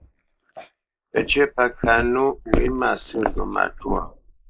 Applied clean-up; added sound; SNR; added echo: neural mask model Resemble Enhance denoiser.